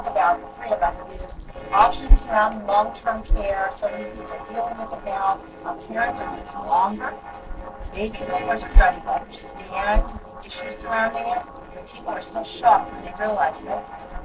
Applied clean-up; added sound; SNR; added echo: neural separator model SepFormer DNS4.